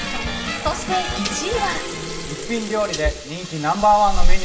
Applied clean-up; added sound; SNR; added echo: none; Sink (filling or washing) / Water tap, faucet; -1 dB; reverberation time 0.7 s.